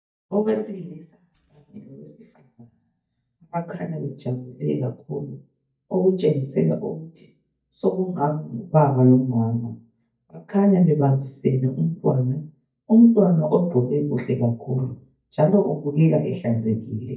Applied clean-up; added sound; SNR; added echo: neural mask model DeepFilterNet 3.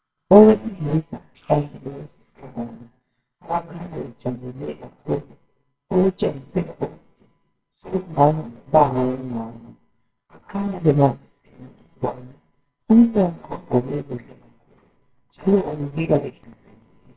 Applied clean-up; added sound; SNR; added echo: neural separator model SepFormer WHAMR!.